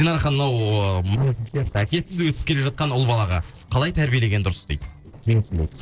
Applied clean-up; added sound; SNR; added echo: neural separator model SepFormer DNS4.